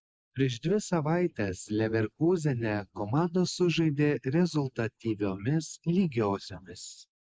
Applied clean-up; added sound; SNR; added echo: neural mask model Resemble Enhance denoiser.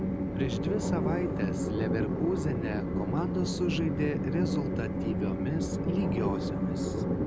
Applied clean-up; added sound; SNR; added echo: none; Train; -3 dB; none.